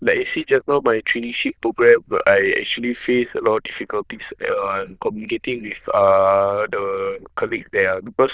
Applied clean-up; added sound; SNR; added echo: neural diffusion model UNIVERSE++.